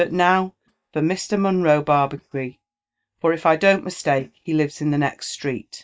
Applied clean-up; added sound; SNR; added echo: neural mask model DeepFilterNet 3.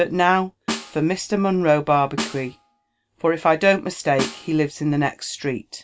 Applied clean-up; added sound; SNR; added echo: none; Snare drum; 13 dB; none.